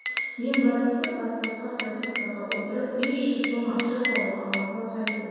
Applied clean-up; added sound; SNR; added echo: none; Glass; 6 dB; reverberation time 2.1 s.